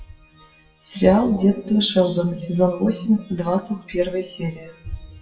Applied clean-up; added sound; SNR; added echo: classical method WPE with log-MMSE.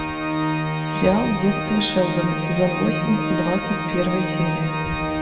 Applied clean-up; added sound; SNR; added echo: none; Organ; 1 dB; reverberation time 2.0 s.